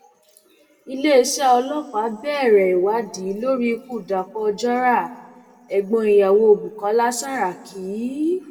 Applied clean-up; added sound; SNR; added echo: none; none; none; reverberation time 1.0 s.